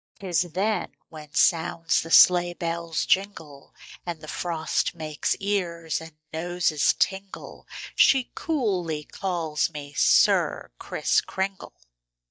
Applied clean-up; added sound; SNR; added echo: neural mask model DeepFilterNet 3.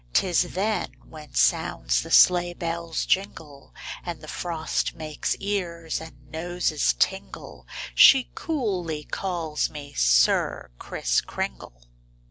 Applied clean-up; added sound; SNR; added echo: none; none; none; none.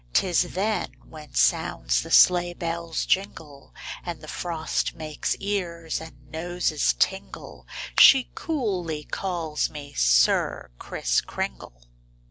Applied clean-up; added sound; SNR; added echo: none; Finger snapping; 12 dB; none.